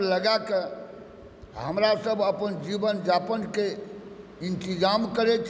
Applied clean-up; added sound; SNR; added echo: none; none; none; none.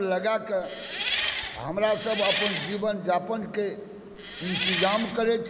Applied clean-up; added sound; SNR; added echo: none; Engine; 1 dB; none.